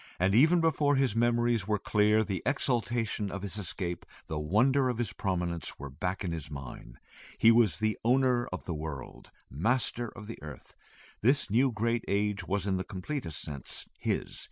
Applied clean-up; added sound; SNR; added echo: none; none; none; none.